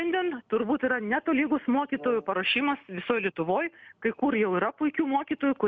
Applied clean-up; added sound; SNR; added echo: none; Brass instrument; 19 dB; none.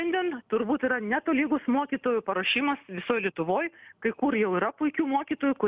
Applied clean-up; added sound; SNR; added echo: none; none; none; none.